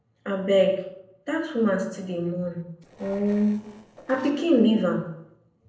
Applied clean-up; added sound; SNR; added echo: neural separator model SepFormer DNS4.